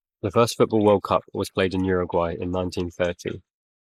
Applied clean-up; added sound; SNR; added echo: neural mask model Resemble Enhance denoiser.